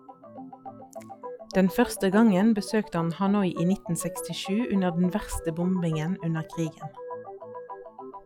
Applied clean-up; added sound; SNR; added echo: classical method log-MMSE.